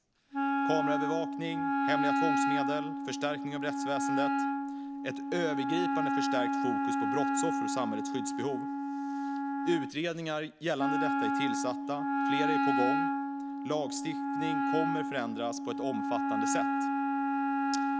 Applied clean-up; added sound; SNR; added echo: none; Wind instrument, woodwind instrument; -5 dB; none.